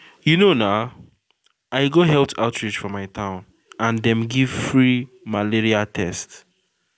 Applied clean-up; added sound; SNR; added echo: none; none; none; none.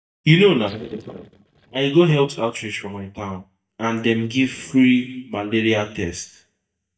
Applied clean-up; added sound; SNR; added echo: neural mask model DeepFilterNet 3.